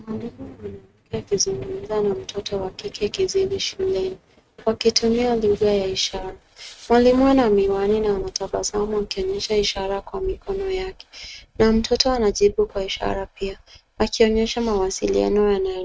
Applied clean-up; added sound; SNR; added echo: neural mask model RNNoise.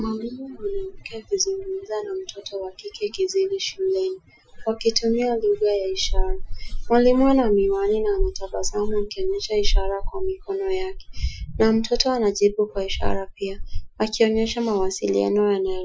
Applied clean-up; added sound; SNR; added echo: classical method Wiener filter.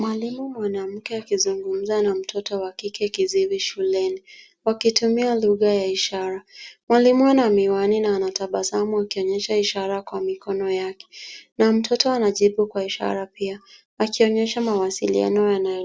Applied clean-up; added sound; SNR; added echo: none; none; none; none.